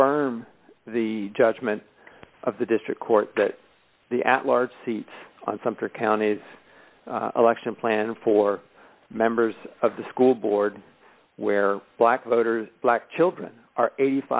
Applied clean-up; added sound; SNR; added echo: none; none; none; none.